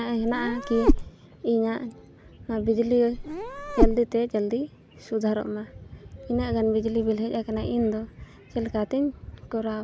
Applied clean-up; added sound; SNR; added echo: none; Meow; -3 dB; none.